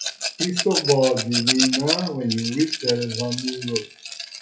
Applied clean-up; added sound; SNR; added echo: classical method WPE with log-MMSE.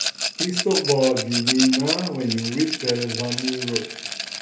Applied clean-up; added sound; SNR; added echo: none; Rattle; 3 dB; reverberation time 0.3 s.